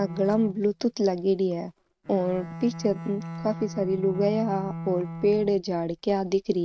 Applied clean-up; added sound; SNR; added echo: neural mask model RNNoise.